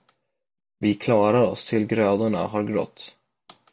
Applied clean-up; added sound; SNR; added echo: none; none; none; none.